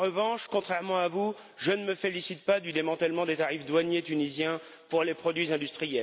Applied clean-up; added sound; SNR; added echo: none; none; none; none.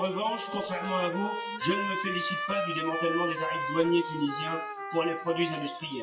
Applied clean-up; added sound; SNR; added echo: classical method WPE with log-MMSE.